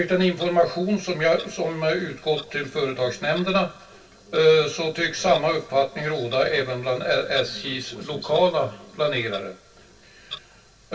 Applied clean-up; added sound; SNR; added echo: none; Clock; 20 dB; reverberation time 0.2 s.